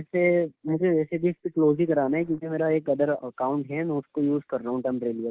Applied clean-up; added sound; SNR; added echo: neural mask model Resemble Enhance denoiser.